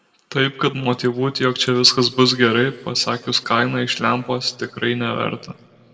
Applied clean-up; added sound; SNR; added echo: none; none; none; reverberation time 1.1 s.